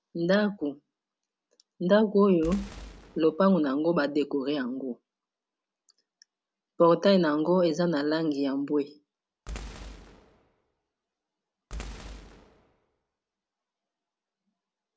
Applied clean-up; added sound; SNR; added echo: none; Boom; 16 dB; none.